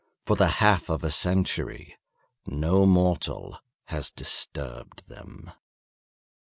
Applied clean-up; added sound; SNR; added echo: none; none; none; none.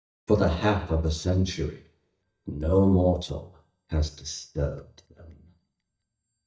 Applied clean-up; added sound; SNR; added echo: neural mask model DeepFilterNet 3.